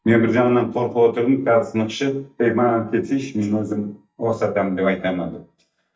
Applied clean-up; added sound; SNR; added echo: neural mask model DeepFilterNet 3.